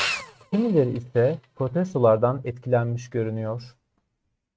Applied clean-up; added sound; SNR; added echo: neural mask model RNNoise.